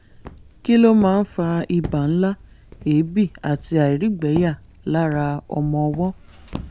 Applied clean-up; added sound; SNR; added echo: none; Walk, footsteps; 17 dB; none.